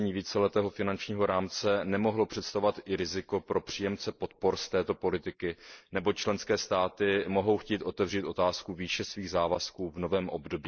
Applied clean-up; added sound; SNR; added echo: neural mask model Resemble Enhance denoiser.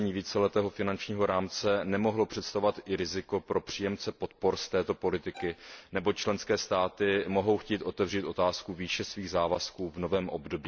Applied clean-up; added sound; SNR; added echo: none; Bowed string instrument; 17 dB; none.